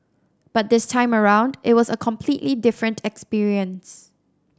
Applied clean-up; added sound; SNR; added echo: none; none; none; none.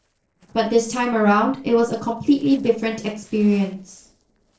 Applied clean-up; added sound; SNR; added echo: neural separator model SepFormer DNS4.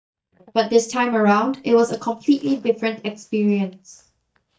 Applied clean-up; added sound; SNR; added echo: neural mask model DeepFilterNet 3.